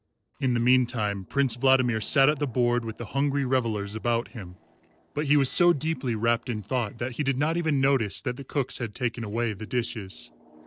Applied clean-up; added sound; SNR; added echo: neural separator model SepFormer DNS4.